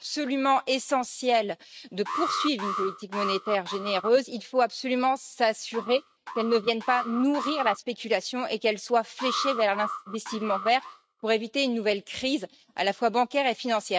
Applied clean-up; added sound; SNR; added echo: neural mask model RNNoise.